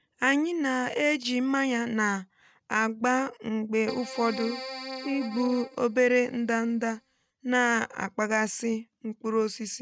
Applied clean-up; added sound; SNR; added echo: neural mask model RNNoise.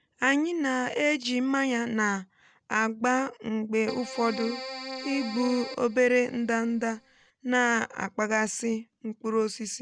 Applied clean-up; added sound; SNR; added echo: none; Keyboard (musical); 12 dB; none.